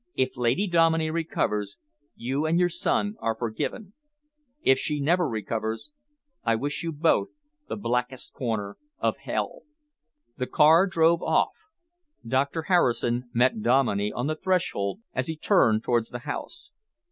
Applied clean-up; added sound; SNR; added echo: none; none; none; none.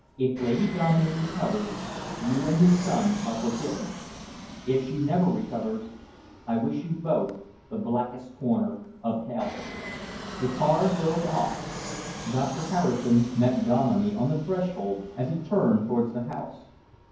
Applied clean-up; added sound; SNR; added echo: none; Fixed-wing aircraft, airplane; 12 dB; reverberation time 0.9 s.